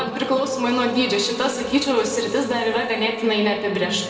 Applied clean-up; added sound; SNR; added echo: none; Organ; 16 dB; reverberation time 2.0 s.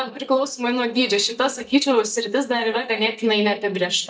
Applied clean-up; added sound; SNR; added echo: neural mask model DeepFilterNet 3.